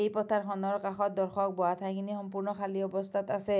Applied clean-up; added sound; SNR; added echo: none; none; none; none.